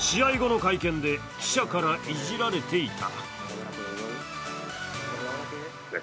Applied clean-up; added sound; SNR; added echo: none; none; none; none.